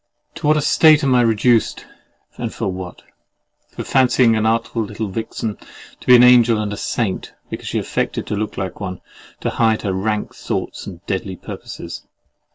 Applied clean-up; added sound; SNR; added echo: none; none; none; none.